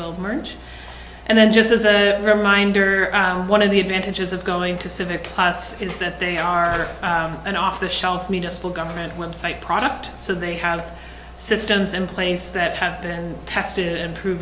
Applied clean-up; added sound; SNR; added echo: none; none; none; none.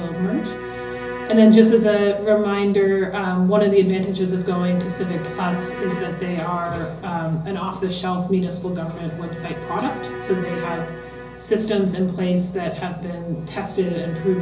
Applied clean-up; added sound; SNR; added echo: none; Bowed string instrument; 14 dB; reverberation time 0.5 s.